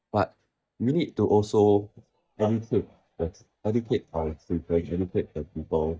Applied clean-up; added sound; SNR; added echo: neural mask model DeepFilterNet 3.